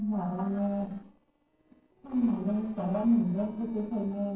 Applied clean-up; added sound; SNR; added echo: neural separator model SepFormer DNS4.